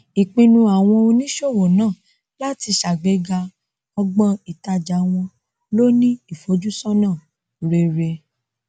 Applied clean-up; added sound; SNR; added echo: none; none; none; none.